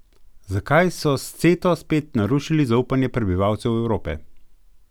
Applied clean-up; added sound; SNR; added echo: none; none; none; none.